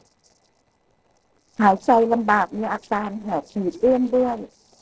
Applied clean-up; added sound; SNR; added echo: neural separator model SepFormer DNS4.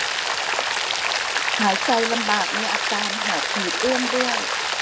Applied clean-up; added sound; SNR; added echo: none; Rain; -4 dB; none.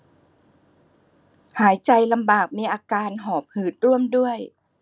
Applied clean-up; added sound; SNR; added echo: none; none; none; none.